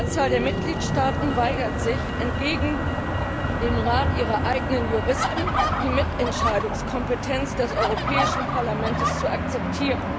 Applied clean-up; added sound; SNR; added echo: none; Motor vehicle (road) + Fowl; -2 dB; none.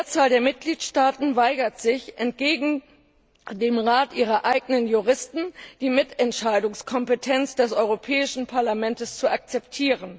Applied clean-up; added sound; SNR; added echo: none; none; none; none.